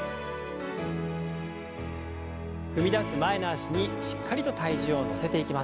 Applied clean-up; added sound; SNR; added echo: none; none; none; none.